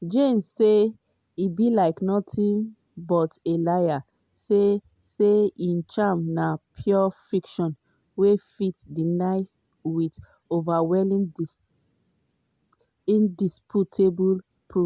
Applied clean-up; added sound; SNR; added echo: none; none; none; none.